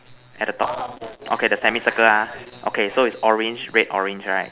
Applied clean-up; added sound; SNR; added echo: none; none; none; none.